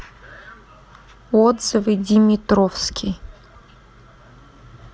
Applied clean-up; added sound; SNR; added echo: none; none; none; none.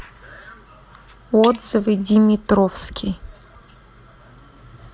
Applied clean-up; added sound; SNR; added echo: none; Shatter; 20 dB; none.